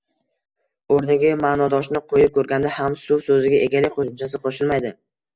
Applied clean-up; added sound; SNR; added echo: none; none; none; none.